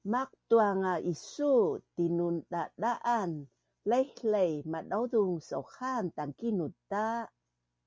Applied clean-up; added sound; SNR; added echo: none; none; none; none.